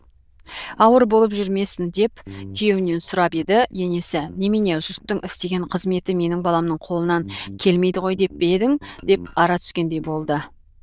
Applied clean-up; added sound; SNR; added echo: neural diffusion model UNIVERSE++.